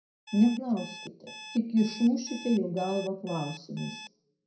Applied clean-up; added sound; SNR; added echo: none; Alarm; 17 dB; reverberation time 0.5 s.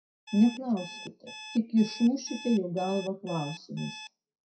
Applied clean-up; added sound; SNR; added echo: classical method WPE with log-MMSE.